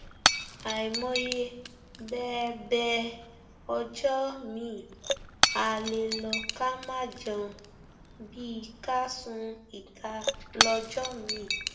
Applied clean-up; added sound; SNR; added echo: none; Shatter / Crushing; 1 dB; reverberation time 0.6 s.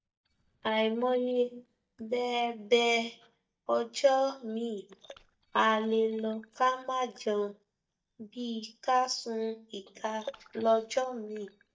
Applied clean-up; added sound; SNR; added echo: neural mask model DeepFilterNet 3.